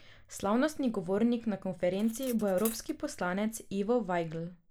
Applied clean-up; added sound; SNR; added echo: neural mask model Resemble Enhance denoiser.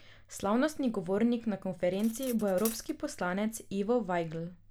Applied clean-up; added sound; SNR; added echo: none; Cutlery, silverware; 18 dB; none.